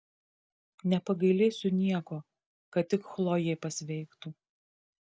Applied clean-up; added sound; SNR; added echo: none; none; none; none.